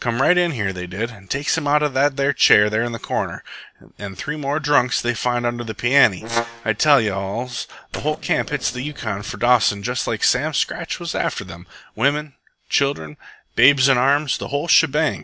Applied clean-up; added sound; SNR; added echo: neural separator model SepFormer DNS4.